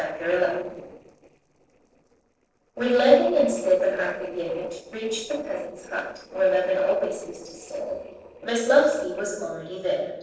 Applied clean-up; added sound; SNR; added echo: neural separator model SepFormer DNS4.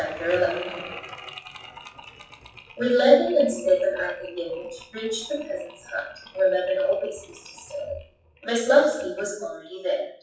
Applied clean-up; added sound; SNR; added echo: classical method WPE with log-MMSE.